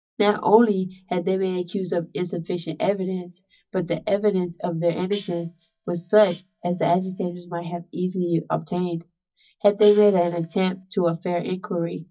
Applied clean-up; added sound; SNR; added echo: neural mask model DeepFilterNet 3.